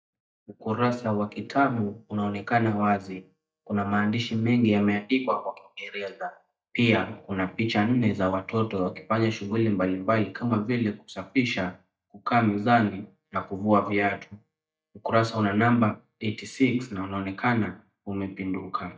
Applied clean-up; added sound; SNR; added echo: neural mask model DeepFilterNet 3.